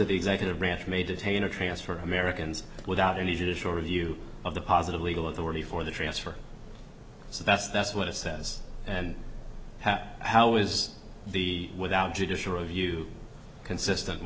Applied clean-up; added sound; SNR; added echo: none; none; none; none.